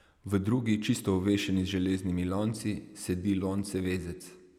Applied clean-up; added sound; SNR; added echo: none; none; none; none.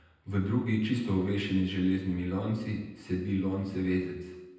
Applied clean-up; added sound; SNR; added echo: none; none; none; reverberation time 0.9 s.